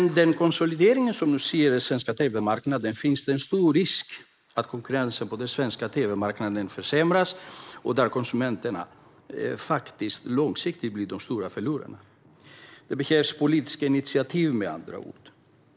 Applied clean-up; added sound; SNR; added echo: neural mask model Resemble Enhance denoiser.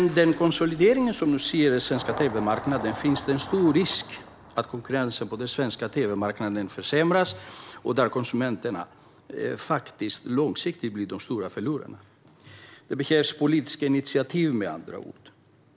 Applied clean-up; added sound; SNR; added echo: none; Engine starting; 17 dB; none.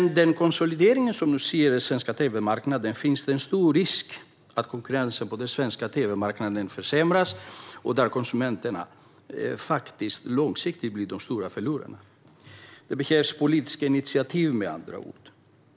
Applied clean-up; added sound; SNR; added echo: none; none; none; none.